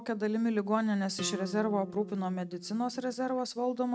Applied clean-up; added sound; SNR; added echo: neural mask model RNNoise.